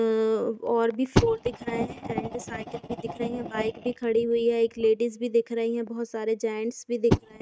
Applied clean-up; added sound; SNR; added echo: neural mask model RNNoise.